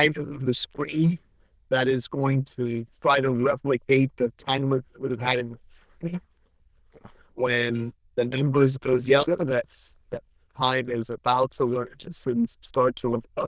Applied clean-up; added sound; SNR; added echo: neural diffusion model UNIVERSE++.